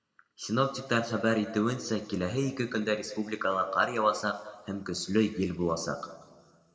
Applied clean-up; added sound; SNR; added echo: none; none; none; reverberation time 1.3 s.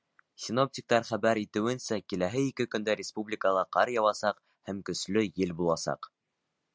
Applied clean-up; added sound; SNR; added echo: none; none; none; none.